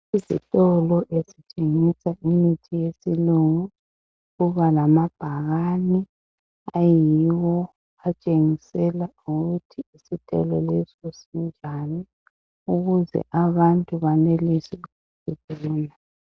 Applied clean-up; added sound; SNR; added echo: none; none; none; none.